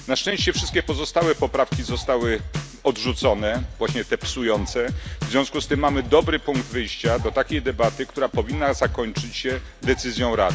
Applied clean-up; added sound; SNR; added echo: none; Drum kit; 7 dB; none.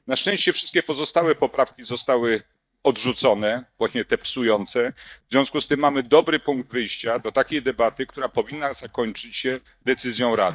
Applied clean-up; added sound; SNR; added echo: neural mask model DeepFilterNet 3.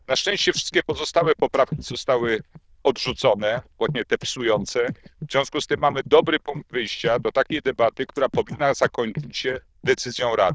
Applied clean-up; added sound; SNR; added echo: neural diffusion model UNIVERSE++.